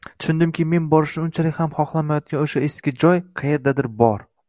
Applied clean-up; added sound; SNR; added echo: none; none; none; none.